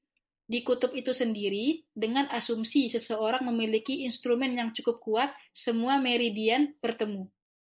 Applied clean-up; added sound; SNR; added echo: neural mask model Resemble Enhance denoiser.